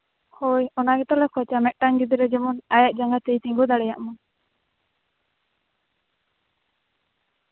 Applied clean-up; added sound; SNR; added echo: none; none; none; none.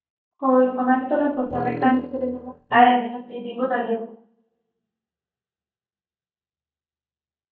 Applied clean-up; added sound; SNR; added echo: neural mask model DeepFilterNet 3.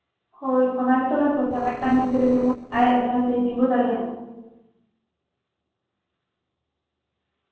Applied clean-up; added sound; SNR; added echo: neural separator model SepFormer DNS4.